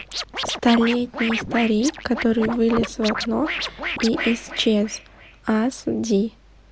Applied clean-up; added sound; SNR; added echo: none; Scratching (performance technique); 8 dB; none.